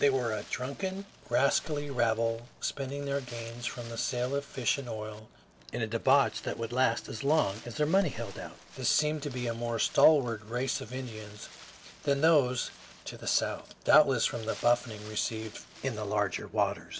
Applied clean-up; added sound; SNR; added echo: none; Wind + Gunshot, gunfire; 18 dB; none.